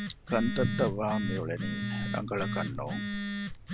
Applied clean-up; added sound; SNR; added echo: none; Telephone + Bass guitar; 1 dB; none.